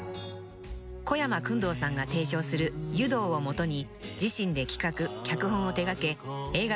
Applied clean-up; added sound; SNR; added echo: none; none; none; none.